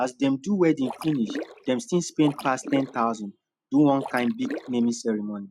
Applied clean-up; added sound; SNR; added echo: none; Splash, splatter; 13 dB; none.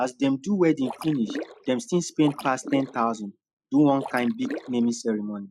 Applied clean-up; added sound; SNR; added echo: neural mask model Resemble Enhance denoiser.